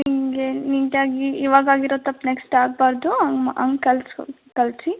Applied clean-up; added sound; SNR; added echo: none; none; none; none.